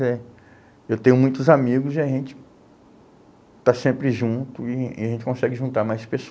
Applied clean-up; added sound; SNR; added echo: none; none; none; none.